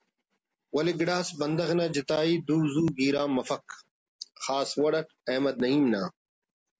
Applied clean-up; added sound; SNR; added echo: none; none; none; none.